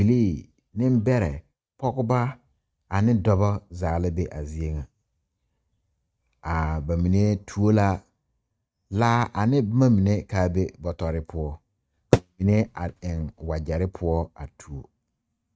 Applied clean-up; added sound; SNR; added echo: neural mask model RNNoise.